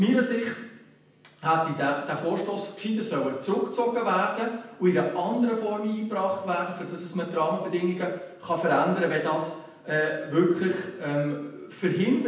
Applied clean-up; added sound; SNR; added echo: none; none; none; reverberation time 0.8 s.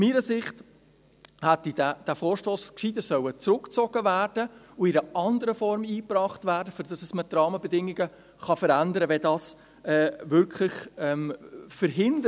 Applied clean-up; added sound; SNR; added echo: none; none; none; none.